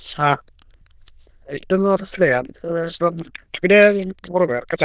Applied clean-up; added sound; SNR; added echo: neural diffusion model UNIVERSE++.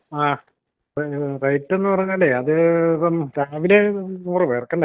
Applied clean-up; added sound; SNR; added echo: neural mask model DeepFilterNet 3.